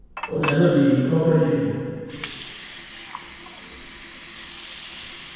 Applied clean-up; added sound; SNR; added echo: none; Water; 11 dB; reverberation time 2.0 s.